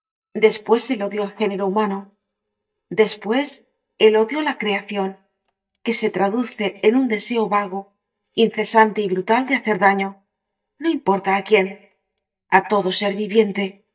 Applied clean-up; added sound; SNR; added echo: neural mask model DeepFilterNet 3.